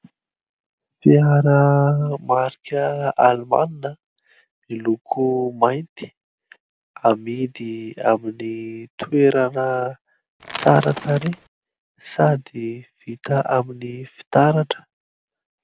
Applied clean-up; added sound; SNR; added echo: none; Crackle / Crushing / Wood; 12 dB; none.